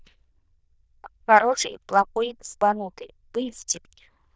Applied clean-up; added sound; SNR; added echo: neural diffusion model UNIVERSE++.